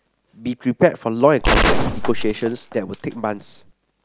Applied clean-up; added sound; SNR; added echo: none; Gunshot, gunfire; -1 dB; none.